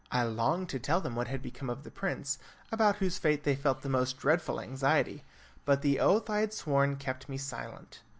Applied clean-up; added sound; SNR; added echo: none; none; none; none.